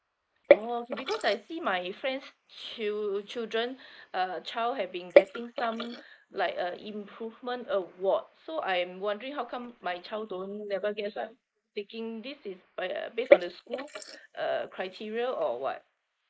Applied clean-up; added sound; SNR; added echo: neural mask model Resemble Enhance denoiser.